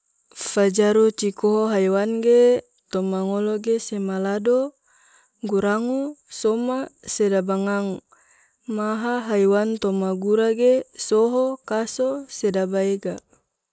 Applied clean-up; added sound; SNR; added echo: none; none; none; none.